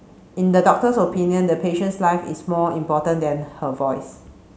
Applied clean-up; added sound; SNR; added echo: none; none; none; none.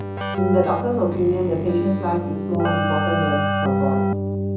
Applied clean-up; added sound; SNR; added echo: none; Keyboard (musical); -1 dB; reverberation time 0.7 s.